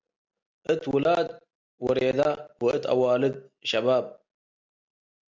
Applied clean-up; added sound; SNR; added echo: none; none; none; none.